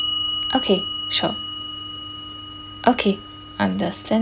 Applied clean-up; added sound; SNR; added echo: none; Clock; 3 dB; none.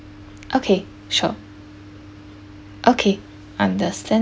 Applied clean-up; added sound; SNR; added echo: none; none; none; none.